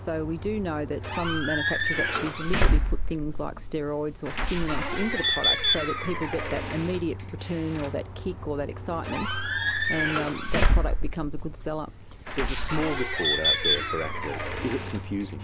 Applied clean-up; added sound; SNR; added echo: none; Squeak / Slam / Alarm / Wood; -5 dB; none.